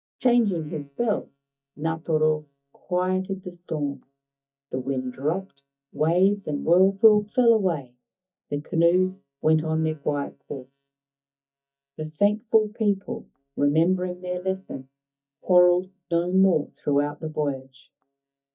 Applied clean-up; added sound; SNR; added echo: neural mask model DeepFilterNet 3.